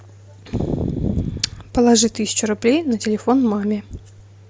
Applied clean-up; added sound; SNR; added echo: none; none; none; none.